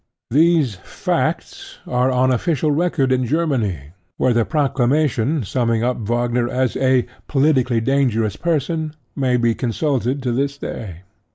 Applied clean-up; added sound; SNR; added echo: neural mask model Resemble Enhance denoiser.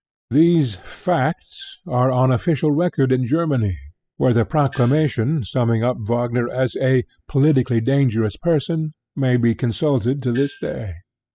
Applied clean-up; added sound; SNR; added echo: classical method spectral subtraction.